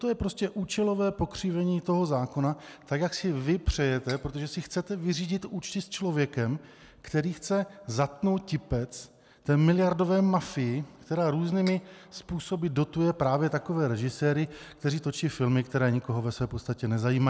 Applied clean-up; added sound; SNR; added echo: none; Cutlery, silverware; 19 dB; none.